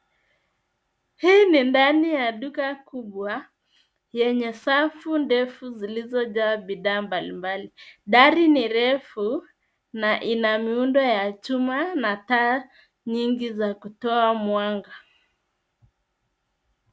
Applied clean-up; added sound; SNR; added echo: none; none; none; none.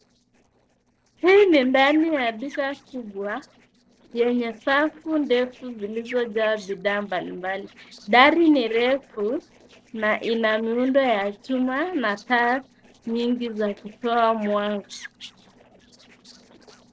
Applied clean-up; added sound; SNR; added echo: neural separator model SepFormer DNS4.